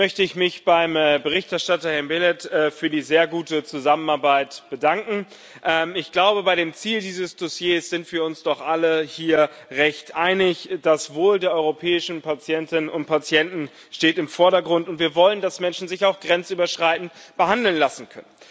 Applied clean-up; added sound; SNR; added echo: none; none; none; none.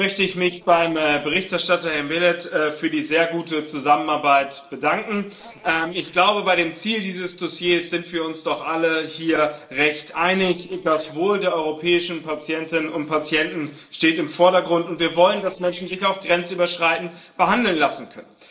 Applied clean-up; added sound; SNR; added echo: neural separator model SepFormer DNS4.